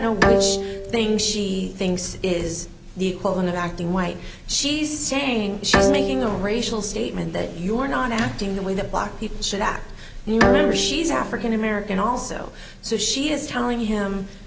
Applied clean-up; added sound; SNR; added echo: none; Bowed string instrument; 3 dB; none.